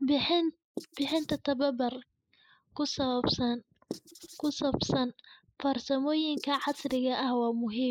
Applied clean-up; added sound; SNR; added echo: neural mask model Resemble Enhance denoiser.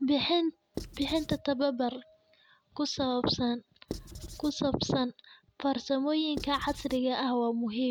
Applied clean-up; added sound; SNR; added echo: none; Writing; 11 dB; none.